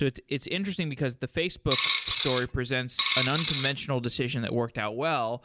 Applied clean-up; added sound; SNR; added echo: none; Coin (dropping); -3 dB; none.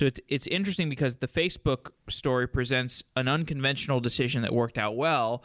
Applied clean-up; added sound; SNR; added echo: none; none; none; none.